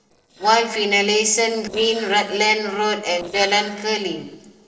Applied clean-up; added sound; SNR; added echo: neural separator model SepFormer DNS4.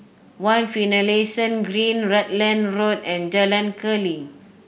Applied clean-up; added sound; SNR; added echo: none; none; none; none.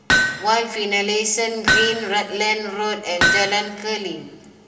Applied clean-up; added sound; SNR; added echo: none; Hammer; 1 dB; reverberation time 1.8 s.